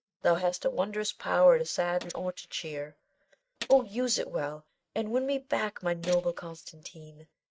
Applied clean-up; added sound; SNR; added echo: neural mask model RNNoise.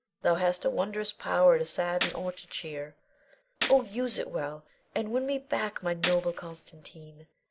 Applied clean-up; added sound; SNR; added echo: none; Gunshot, gunfire; 9 dB; none.